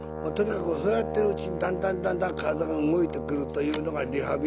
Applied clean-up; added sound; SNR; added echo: none; Brass instrument; 6 dB; none.